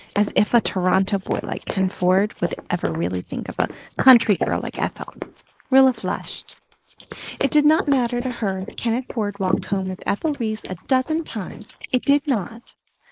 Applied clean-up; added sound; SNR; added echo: neural mask model Resemble Enhance denoiser.